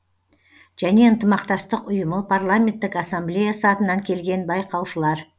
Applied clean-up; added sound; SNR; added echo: none; none; none; none.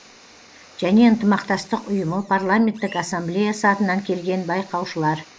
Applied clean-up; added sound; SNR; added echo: neural mask model Resemble Enhance denoiser.